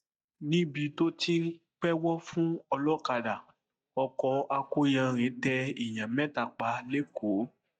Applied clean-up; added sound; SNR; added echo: neural mask model DeepFilterNet 3.